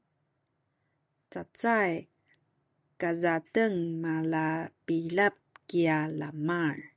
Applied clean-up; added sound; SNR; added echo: none; none; none; none.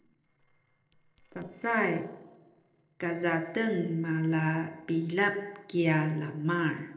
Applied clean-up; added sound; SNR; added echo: neural separator model SepFormer DNS4.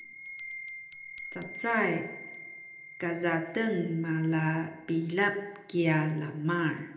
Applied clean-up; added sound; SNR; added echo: none; Bell; 15 dB; reverberation time 0.8 s.